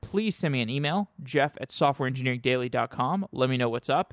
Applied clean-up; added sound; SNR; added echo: none; none; none; none.